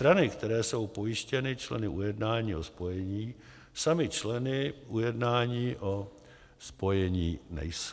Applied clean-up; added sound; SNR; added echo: none; none; none; none.